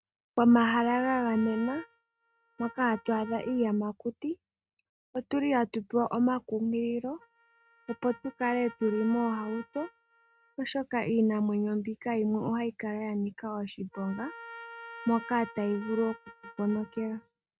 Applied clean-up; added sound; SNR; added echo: neural mask model RNNoise.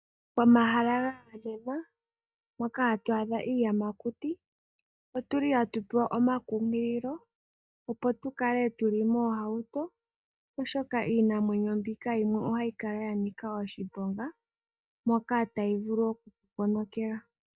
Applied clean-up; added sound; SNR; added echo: neural mask model DeepFilterNet 3.